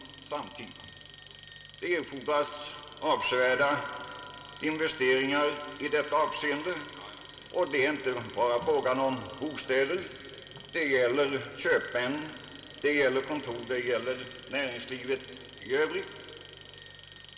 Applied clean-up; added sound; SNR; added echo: none; Alarm; 17 dB; reverberation time 2.2 s.